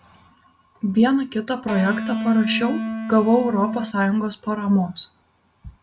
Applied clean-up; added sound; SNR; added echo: none; Electric guitar; 4 dB; none.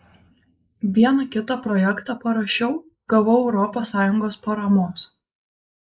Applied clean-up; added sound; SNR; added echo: neural mask model Resemble Enhance denoiser.